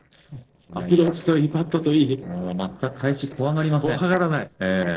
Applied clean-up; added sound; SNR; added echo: neural separator model SepFormer DNS4.